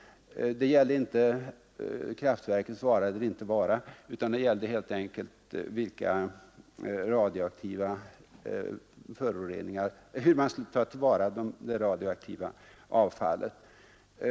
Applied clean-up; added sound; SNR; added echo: none; none; none; none.